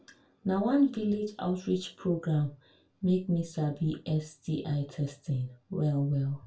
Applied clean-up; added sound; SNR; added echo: none; none; none; reverberation time 0.2 s.